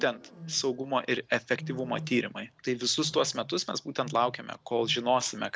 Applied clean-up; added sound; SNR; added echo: none; Wild animals; 16 dB; none.